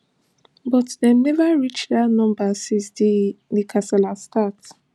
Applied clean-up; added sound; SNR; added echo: none; none; none; none.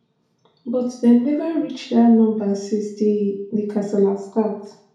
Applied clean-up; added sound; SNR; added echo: none; none; none; reverberation time 0.6 s.